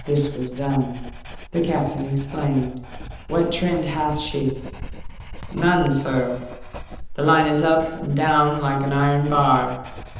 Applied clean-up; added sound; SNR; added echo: none; Writing; 13 dB; reverberation time 0.9 s.